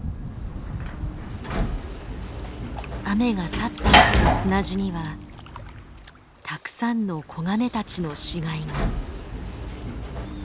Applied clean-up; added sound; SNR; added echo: none; Sliding door / Slam; -3 dB; none.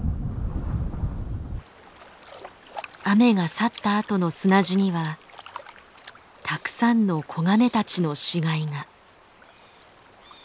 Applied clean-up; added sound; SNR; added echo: none; none; none; none.